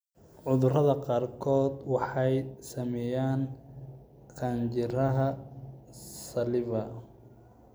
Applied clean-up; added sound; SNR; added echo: none; none; none; none.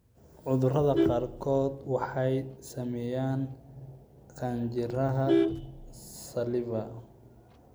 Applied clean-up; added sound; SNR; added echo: none; Vehicle horn, car horn, honking; 4 dB; none.